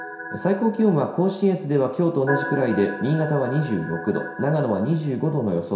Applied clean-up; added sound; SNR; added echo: none; Organ; 13 dB; reverberation time 0.7 s.